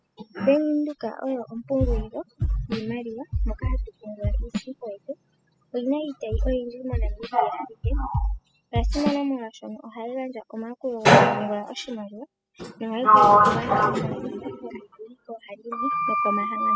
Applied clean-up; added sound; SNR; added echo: classical method spectral subtraction.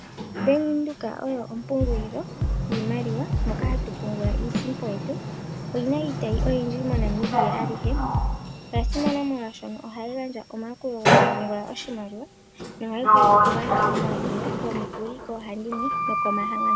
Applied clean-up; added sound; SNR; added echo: none; Drum kit + Sliding door; -5 dB; none.